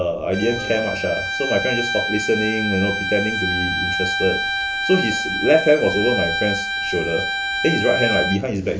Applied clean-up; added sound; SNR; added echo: none; Bowed string instrument; 2 dB; none.